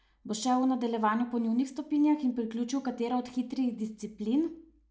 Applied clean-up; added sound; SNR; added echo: none; none; none; none.